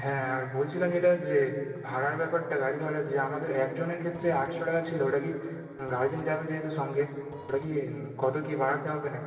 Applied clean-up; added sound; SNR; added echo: none; Printer; 17 dB; reverberation time 2.6 s.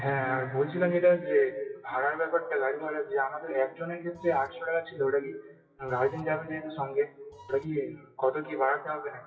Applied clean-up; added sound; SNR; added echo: classical method WPE with log-MMSE.